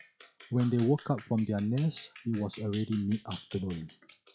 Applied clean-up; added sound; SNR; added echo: classical method log-MMSE.